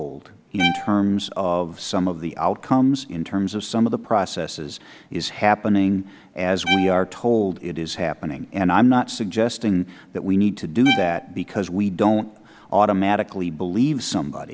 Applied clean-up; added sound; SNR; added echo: none; Bowed string instrument; 10 dB; none.